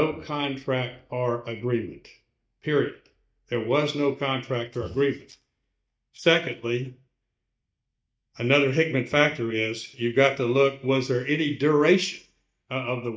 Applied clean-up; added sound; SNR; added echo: neural mask model DeepFilterNet 3.